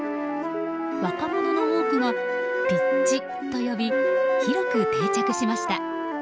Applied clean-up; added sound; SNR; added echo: none; Wind instrument, woodwind instrument; -3 dB; none.